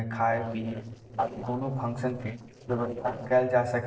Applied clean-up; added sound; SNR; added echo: neural separator model SepFormer DNS4.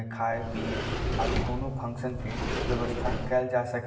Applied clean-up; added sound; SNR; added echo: none; Sliding door; 0 dB; reverberation time 1.9 s.